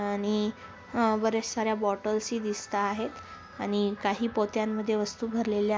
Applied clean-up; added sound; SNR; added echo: none; none; none; none.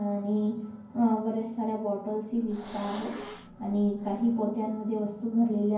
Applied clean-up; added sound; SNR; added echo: none; Hiss; 14 dB; reverberation time 0.9 s.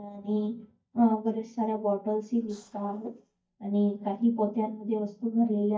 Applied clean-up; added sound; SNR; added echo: neural mask model DeepFilterNet 3.